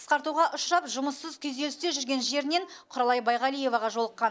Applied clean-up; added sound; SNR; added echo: none; none; none; none.